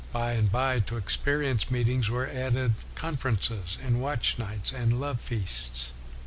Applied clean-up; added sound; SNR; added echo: none; none; none; none.